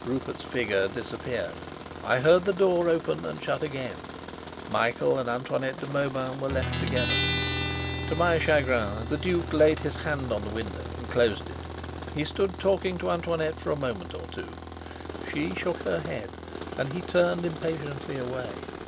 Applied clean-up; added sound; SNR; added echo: none; Tools + Guitar; 6 dB; none.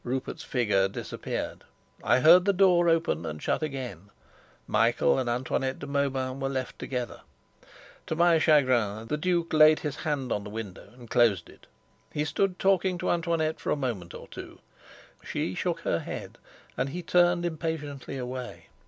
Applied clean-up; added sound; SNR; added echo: none; none; none; none.